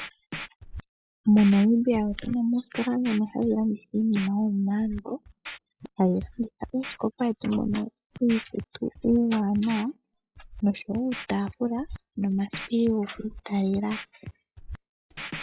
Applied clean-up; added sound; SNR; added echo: classical method log-MMSE.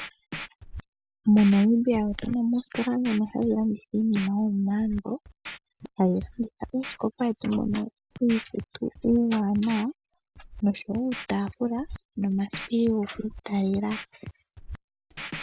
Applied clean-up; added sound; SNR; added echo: none; Scratching (performance technique); 16 dB; none.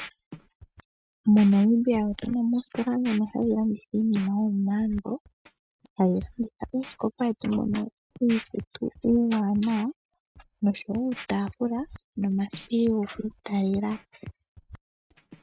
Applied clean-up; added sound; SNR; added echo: neural mask model RNNoise.